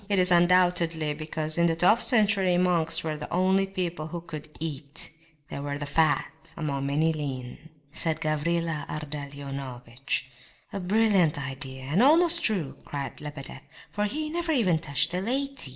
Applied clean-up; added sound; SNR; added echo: none; none; none; reverberation time 0.5 s.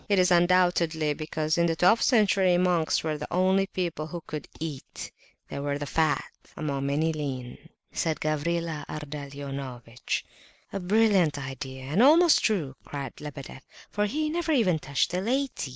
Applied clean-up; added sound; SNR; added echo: none; none; none; none.